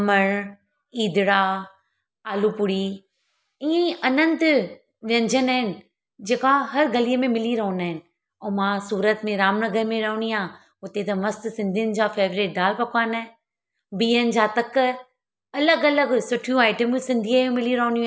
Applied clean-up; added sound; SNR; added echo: none; none; none; none.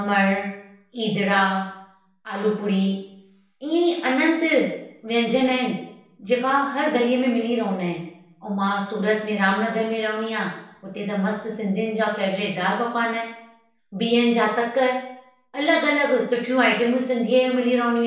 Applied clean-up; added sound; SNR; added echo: none; none; none; reverberation time 0.7 s.